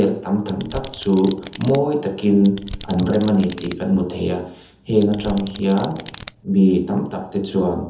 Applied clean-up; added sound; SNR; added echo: none; Domestic sounds, home sounds; 14 dB; reverberation time 0.7 s.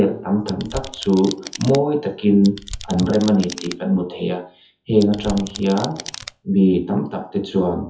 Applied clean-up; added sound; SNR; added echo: classical method WPE with log-MMSE.